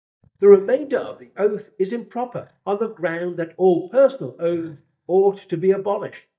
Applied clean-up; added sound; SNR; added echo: neural mask model DeepFilterNet 3.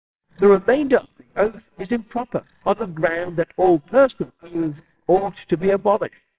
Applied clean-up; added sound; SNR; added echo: neural separator model SepFormer WHAMR!.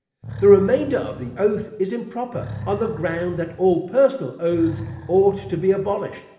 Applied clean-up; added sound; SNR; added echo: none; Animal; 15 dB; reverberation time 1.0 s.